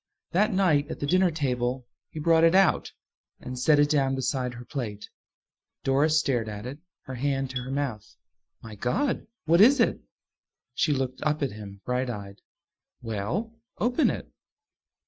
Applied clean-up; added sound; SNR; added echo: classical method Wiener filter.